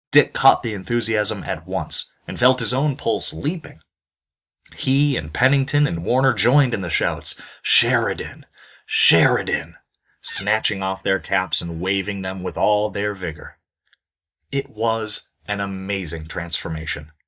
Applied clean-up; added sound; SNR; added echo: neural mask model DeepFilterNet 3.